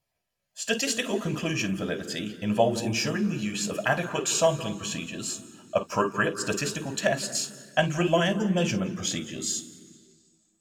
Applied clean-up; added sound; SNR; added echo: none; none; none; reverberation time 1.5 s.